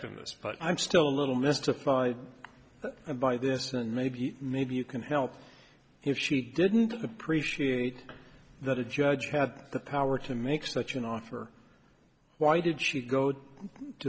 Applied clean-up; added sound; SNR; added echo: none; none; none; none.